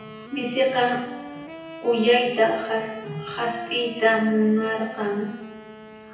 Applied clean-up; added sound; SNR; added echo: none; Wind instrument, woodwind instrument; 15 dB; reverberation time 0.9 s.